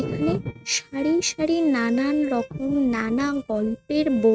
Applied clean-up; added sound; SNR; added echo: neural mask model RNNoise.